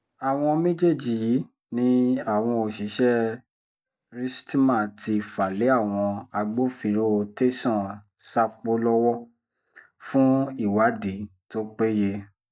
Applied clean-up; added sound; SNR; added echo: neural mask model DeepFilterNet 3.